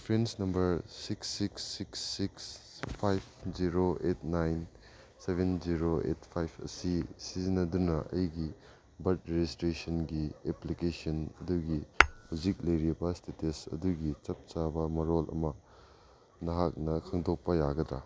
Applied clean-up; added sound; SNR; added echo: none; Tap / Hammer; 1 dB; none.